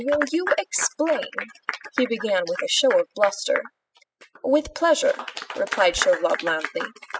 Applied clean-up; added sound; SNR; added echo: classical method spectral subtraction.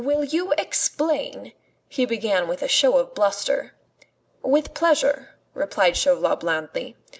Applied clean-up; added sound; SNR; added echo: none; none; none; none.